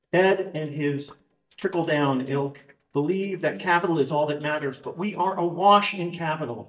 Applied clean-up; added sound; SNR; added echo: neural mask model DeepFilterNet 3.